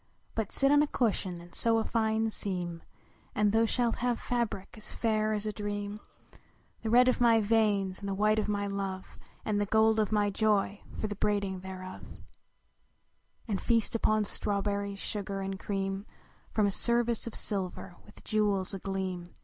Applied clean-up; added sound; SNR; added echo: none; none; none; none.